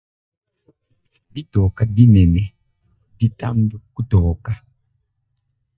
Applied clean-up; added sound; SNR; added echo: neural mask model DeepFilterNet 3.